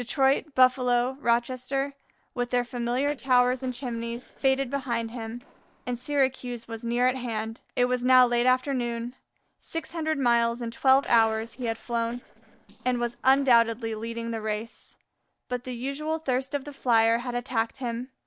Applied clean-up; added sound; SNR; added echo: neural separator model SepFormer DNS4.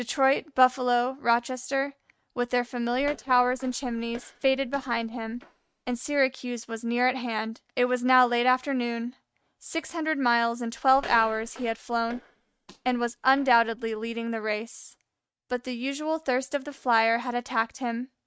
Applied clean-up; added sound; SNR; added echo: neural mask model RNNoise.